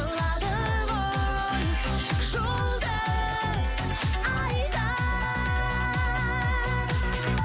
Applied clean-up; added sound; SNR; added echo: none; Gong; 19 dB; none.